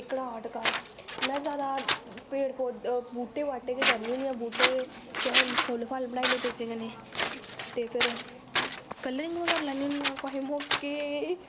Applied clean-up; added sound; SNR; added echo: none; Scissors; -2 dB; none.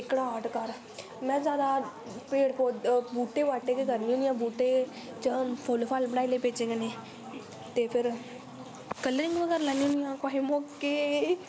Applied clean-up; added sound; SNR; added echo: none; none; none; none.